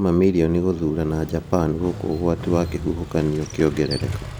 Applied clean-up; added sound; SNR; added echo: none; Motorcycle; 11 dB; none.